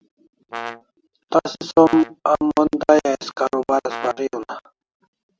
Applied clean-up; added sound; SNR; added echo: neural mask model RNNoise.